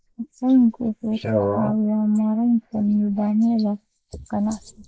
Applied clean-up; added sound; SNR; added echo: neural mask model Resemble Enhance denoiser.